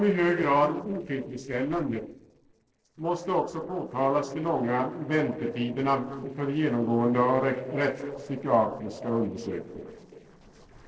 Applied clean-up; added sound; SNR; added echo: neural separator model SepFormer DNS4.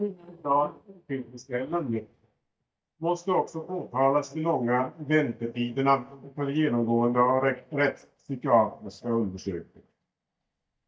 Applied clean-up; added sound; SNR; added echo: neural mask model DeepFilterNet 3.